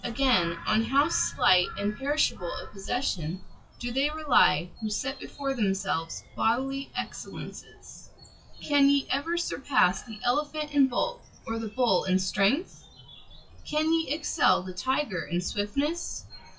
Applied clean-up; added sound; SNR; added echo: classical method WPE with log-MMSE.